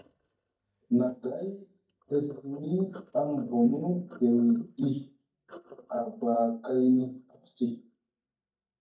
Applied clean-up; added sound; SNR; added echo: neural mask model DeepFilterNet 3.